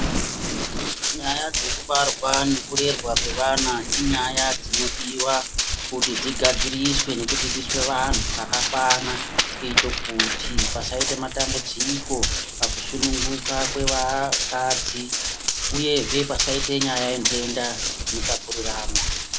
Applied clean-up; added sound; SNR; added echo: none; Run; -2 dB; none.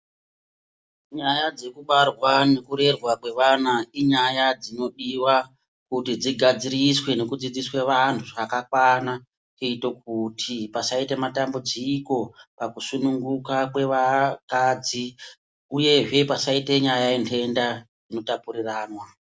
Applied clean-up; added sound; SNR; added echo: none; none; none; none.